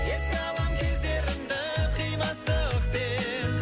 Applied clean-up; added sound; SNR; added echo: none; none; none; none.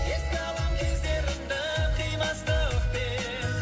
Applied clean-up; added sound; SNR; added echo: none; none; none; reverberation time 2.4 s.